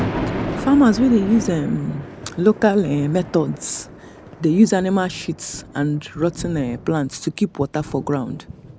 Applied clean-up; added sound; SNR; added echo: none; Thunder; 11 dB; none.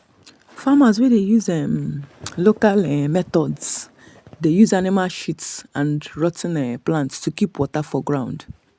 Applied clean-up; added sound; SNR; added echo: none; none; none; none.